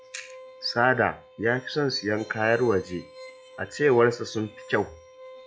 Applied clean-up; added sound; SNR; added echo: classical method log-MMSE.